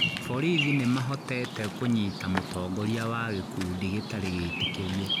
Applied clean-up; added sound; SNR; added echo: none; Bird vocalization, bird call, bird song; 4 dB; none.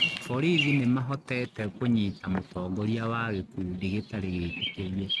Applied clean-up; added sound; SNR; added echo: neural mask model RNNoise.